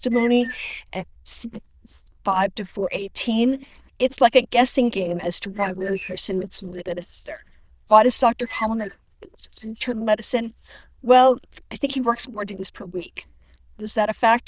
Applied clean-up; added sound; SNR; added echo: neural diffusion model UNIVERSE++.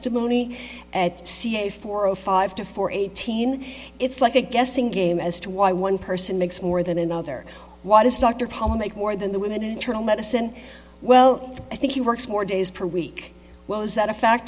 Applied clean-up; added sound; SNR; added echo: none; none; none; none.